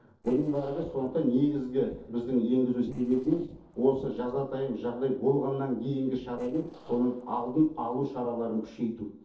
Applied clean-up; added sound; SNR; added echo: neural separator model SepFormer DNS4.